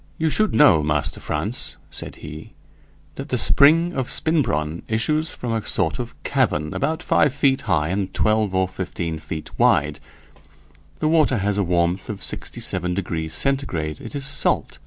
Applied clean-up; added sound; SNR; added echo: none; none; none; none.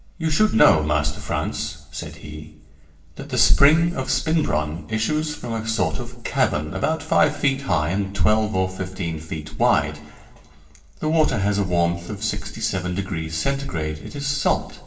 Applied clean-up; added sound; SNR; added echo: none; none; none; reverberation time 0.8 s.